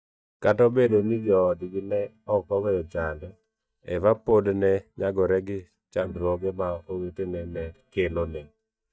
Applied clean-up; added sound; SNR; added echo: neural mask model DeepFilterNet 3.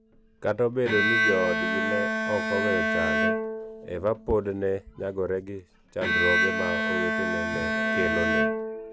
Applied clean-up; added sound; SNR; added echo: none; Bowed string instrument; -2 dB; none.